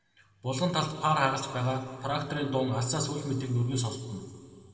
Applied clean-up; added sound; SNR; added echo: none; none; none; reverberation time 1.9 s.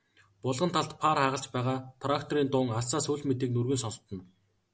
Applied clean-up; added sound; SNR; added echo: none; none; none; none.